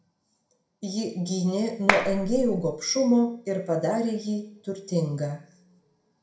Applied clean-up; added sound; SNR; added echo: none; Clapping; 0 dB; reverberation time 0.5 s.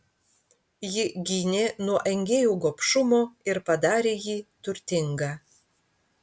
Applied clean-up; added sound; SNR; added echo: none; none; none; none.